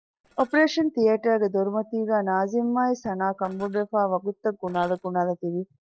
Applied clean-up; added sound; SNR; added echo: neural separator model SepFormer DNS4.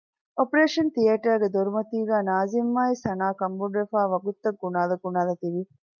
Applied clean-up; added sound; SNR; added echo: none; none; none; none.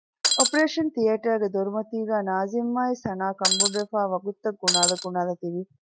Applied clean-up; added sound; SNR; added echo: none; Shatter; -4 dB; none.